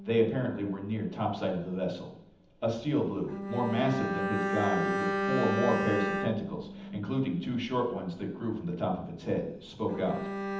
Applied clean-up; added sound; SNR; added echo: none; Bowed string instrument; 4 dB; reverberation time 0.8 s.